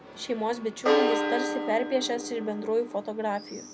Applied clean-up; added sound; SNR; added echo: none; Church bell; 1 dB; none.